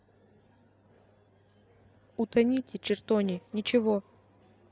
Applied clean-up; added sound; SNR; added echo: none; none; none; none.